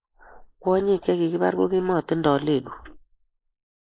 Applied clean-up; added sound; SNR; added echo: neural mask model Resemble Enhance denoiser.